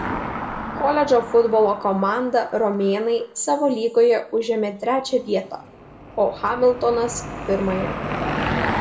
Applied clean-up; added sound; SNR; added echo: none; Car passing by / Engine; 9 dB; reverberation time 1.1 s.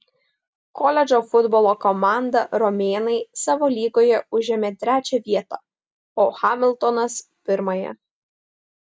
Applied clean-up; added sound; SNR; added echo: none; none; none; none.